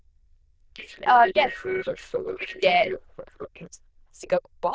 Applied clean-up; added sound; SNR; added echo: neural diffusion model UNIVERSE++.